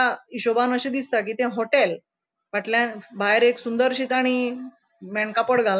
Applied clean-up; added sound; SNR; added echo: none; none; none; none.